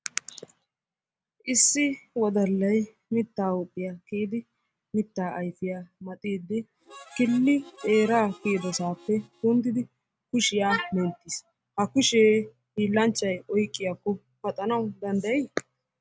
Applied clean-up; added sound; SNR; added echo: none; Harmonica; 20 dB; none.